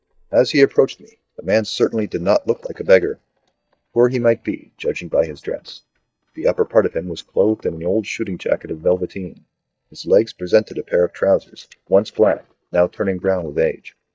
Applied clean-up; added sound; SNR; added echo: neural mask model DeepFilterNet 3.